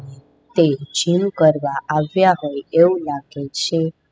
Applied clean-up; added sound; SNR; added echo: classical method spectral subtraction.